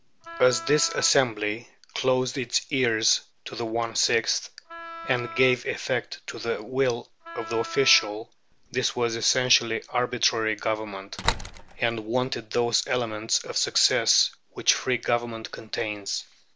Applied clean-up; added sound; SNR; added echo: none; Slam + Wind instrument, woodwind instrument; 10 dB; none.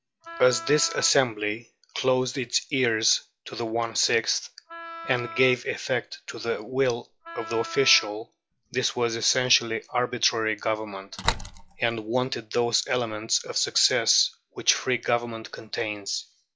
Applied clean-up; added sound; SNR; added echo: classical method log-MMSE.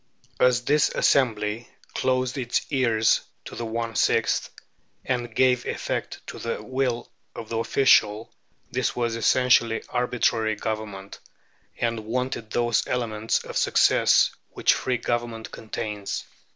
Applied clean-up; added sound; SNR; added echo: none; none; none; none.